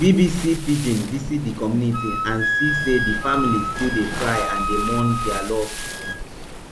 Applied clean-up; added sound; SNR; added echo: none; Waves, surf + Wind instrument, woodwind instrument; 3 dB; none.